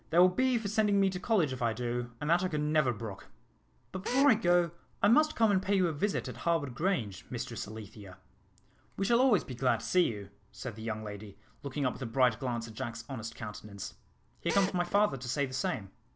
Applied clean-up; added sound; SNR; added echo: none; Drill; 8 dB; none.